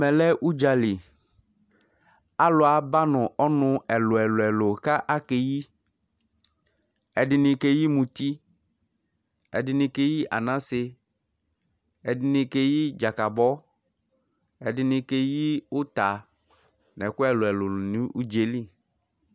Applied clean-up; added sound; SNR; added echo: none; none; none; none.